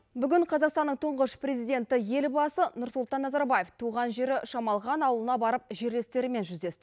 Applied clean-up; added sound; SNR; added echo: none; none; none; none.